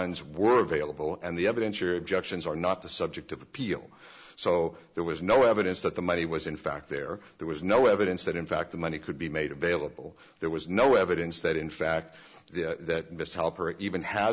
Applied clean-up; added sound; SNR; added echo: none; none; none; none.